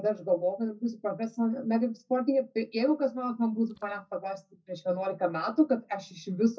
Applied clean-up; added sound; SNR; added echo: neural mask model DeepFilterNet 3.